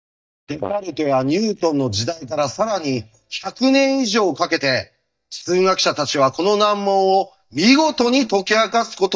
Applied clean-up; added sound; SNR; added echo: neural mask model DeepFilterNet 3.